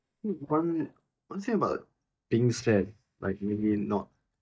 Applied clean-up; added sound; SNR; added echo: neural mask model DeepFilterNet 3.